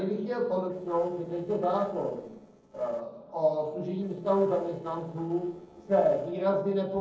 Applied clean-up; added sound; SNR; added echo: neural separator model SepFormer DNS4.